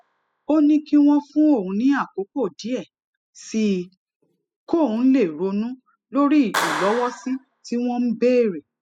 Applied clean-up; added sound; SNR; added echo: classical method spectral subtraction.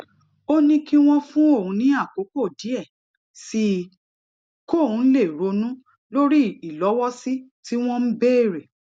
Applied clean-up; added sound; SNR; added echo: none; none; none; none.